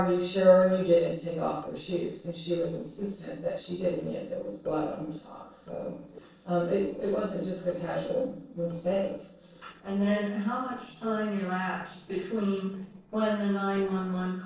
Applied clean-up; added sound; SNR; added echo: neural separator model SepFormer DNS4.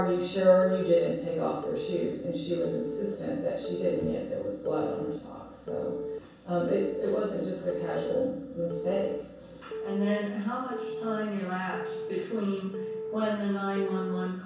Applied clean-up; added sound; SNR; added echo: none; Telephone; 8 dB; reverberation time 0.7 s.